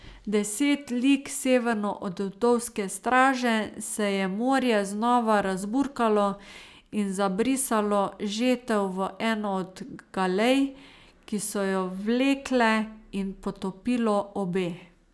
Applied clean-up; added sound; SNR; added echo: none; none; none; none.